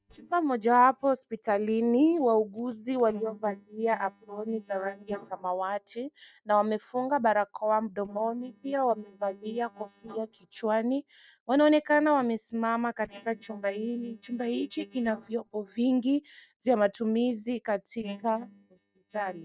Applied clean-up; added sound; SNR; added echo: neural mask model DeepFilterNet 3.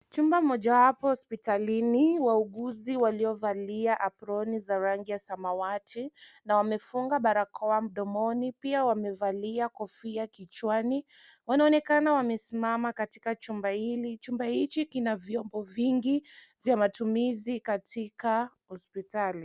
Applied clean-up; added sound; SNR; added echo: none; none; none; none.